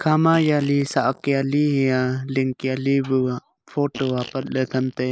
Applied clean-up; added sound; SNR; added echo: neural mask model Resemble Enhance denoiser.